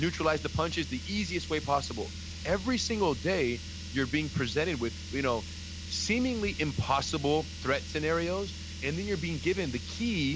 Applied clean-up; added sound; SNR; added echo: none; Car; 9 dB; none.